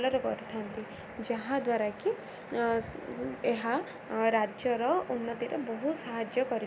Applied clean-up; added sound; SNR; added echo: none; none; none; none.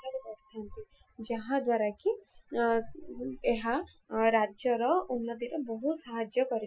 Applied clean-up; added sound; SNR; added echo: classical method Wiener filter.